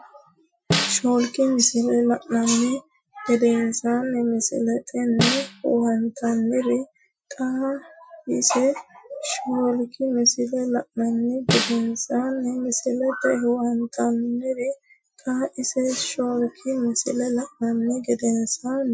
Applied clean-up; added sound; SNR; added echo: classical method Wiener filter.